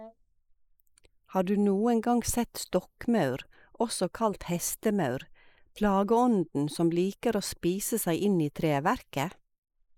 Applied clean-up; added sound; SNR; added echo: neural mask model Resemble Enhance denoiser.